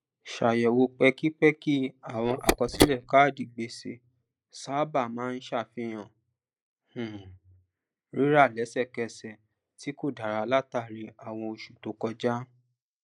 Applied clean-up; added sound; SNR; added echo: neural mask model Resemble Enhance denoiser.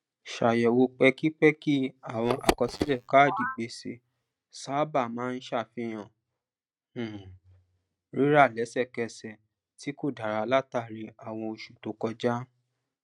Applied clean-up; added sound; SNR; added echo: neural mask model RNNoise.